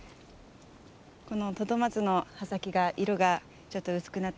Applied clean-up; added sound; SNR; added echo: none; none; none; none.